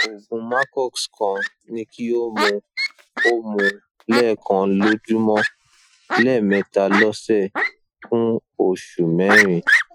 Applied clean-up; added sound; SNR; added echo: classical method Wiener filter.